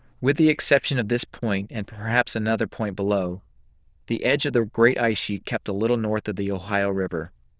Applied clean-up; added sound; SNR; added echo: neural diffusion model UNIVERSE++.